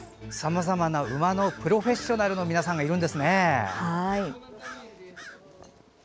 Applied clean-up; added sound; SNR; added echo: none; Bird vocalization, bird call, bird song; 18 dB; none.